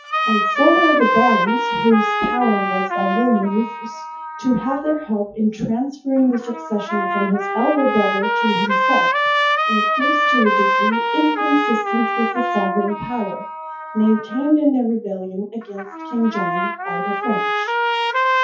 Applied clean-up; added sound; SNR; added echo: classical method WPE with log-MMSE.